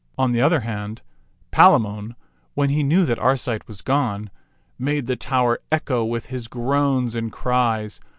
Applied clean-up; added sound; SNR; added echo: none; none; none; none.